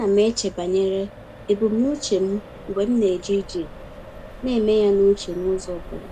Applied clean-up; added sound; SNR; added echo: none; Accelerating, revving, vroom; 16 dB; none.